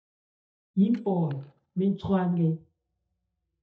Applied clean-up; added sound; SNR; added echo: neural mask model DeepFilterNet 3.